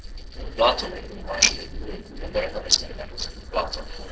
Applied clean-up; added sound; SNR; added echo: neural separator model SepFormer DNS4.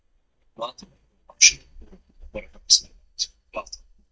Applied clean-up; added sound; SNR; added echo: neural mask model DeepFilterNet 3.